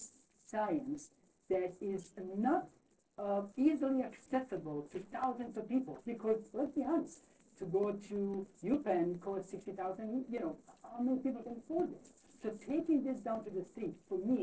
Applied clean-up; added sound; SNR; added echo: neural separator model SepFormer DNS4.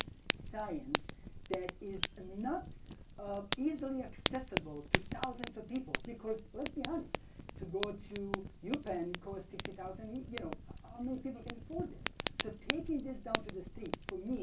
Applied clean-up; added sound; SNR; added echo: none; Fire; -3 dB; reverberation time 0.2 s.